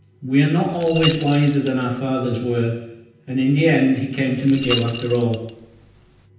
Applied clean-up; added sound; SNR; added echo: none; Rattle / Keys jangling; 12 dB; reverberation time 0.9 s.